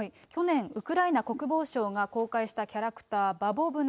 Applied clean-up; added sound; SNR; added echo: none; none; none; none.